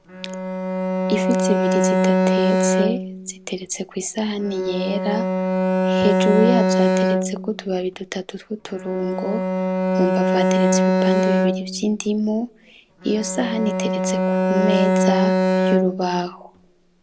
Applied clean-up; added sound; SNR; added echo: none; Bowed string instrument; -4 dB; none.